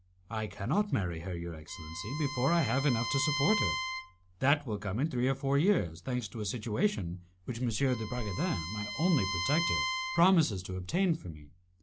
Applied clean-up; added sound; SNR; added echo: none; Bowed string instrument; 7 dB; none.